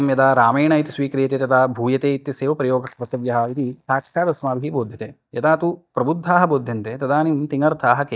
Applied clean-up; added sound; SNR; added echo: neural mask model DeepFilterNet 3.